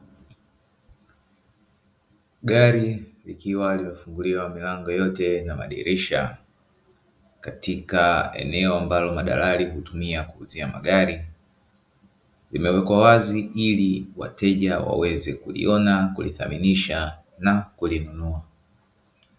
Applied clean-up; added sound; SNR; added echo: none; none; none; none.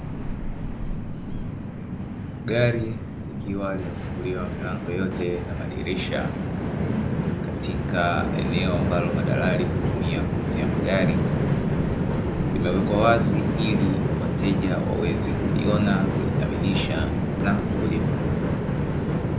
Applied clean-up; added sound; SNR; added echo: none; Train; -4 dB; none.